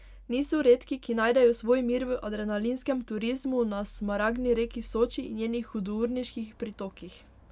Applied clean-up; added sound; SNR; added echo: none; none; none; none.